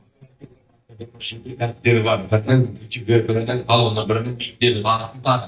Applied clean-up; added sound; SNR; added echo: neural mask model DeepFilterNet 3.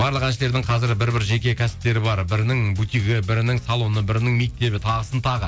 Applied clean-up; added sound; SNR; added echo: none; none; none; none.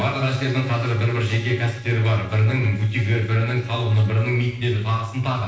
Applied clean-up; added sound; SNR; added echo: neural separator model SepFormer DNS4.